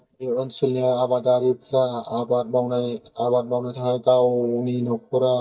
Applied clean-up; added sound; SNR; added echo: neural mask model DeepFilterNet 3.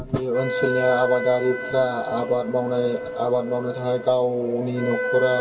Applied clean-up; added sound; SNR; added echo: none; Wind instrument, woodwind instrument; 6 dB; reverberation time 0.1 s.